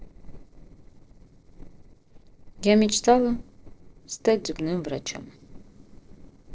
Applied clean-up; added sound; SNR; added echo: neural separator model SepFormer DNS4.